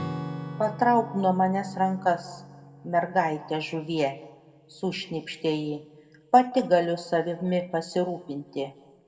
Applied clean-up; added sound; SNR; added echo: none; Acoustic guitar / Strum; 16 dB; reverberation time 1.1 s.